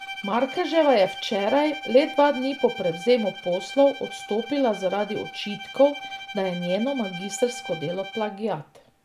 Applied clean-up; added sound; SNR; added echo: none; Bowed string instrument; 13 dB; none.